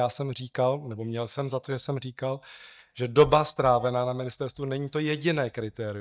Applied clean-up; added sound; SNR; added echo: neural mask model DeepFilterNet 3.